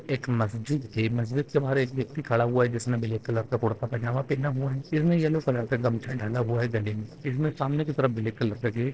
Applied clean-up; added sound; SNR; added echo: neural separator model SepFormer DNS4.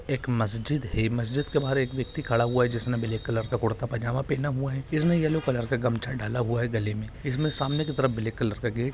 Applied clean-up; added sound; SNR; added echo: none; none; none; none.